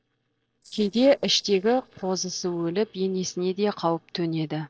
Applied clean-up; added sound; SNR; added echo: neural separator model SepFormer DNS4.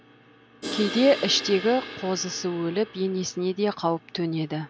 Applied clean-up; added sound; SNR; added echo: none; Crash cymbal; 12 dB; none.